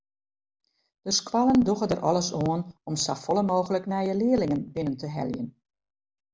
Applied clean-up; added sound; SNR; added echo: none; none; none; none.